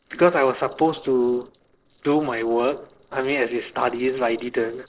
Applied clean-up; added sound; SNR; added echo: neural separator model SepFormer DNS4.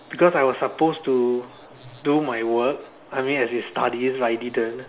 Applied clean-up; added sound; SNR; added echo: none; none; none; none.